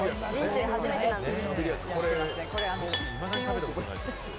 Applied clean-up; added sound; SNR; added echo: none; Chink, clink; 9 dB; none.